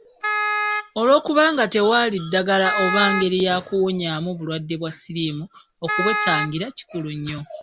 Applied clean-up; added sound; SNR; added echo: none; Wind instrument, woodwind instrument; 3 dB; none.